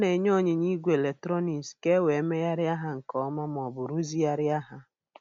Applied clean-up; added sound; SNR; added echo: none; none; none; none.